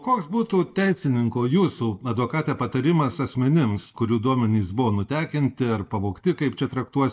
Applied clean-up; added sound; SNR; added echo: neural mask model DeepFilterNet 3.